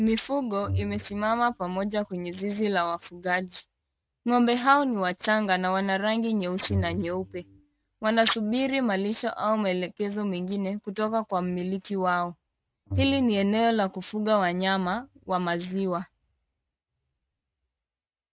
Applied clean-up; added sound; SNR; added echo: neural mask model RNNoise.